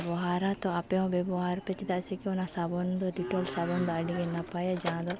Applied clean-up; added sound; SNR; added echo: none; Mechanisms; 18 dB; none.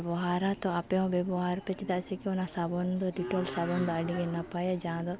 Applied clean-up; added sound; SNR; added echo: none; none; none; none.